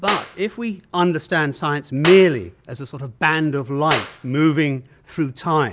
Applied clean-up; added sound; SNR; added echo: none; Clapping; 12 dB; none.